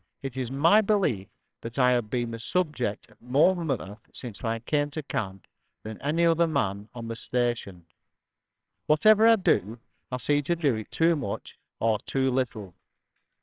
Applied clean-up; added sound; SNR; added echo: neural separator model SepFormer WHAMR!.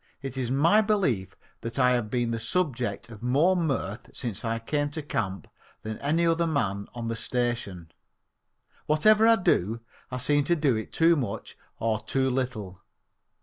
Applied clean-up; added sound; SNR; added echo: none; none; none; none.